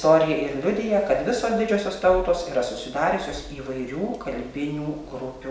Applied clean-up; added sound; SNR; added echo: none; none; none; none.